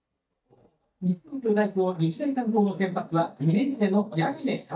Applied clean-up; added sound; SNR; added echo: neural mask model DeepFilterNet 3.